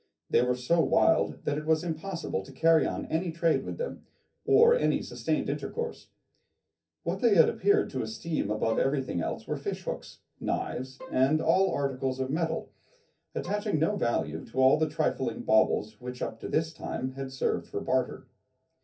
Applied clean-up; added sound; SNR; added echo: none; Bowed string instrument; 20 dB; reverberation time 0.3 s.